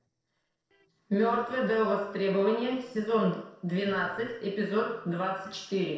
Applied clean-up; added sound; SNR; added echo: neural separator model SepFormer DNS4.